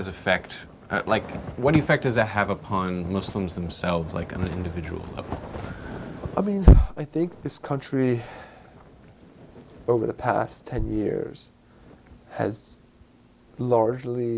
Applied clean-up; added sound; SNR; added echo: none; none; none; none.